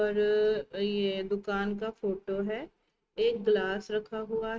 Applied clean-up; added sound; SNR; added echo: neural mask model RNNoise.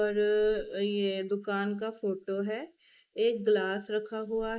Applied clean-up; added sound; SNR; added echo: neural mask model Resemble Enhance denoiser.